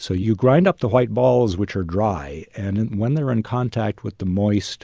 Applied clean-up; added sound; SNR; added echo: none; none; none; none.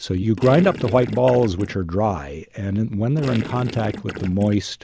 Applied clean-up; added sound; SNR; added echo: none; Gurgling; 11 dB; none.